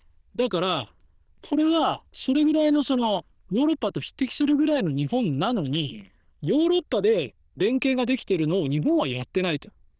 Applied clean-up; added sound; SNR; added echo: neural diffusion model UNIVERSE++.